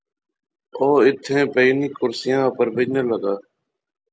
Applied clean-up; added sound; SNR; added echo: none; none; none; none.